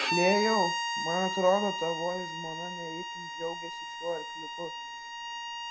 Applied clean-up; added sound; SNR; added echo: none; Bowed string instrument; 2 dB; none.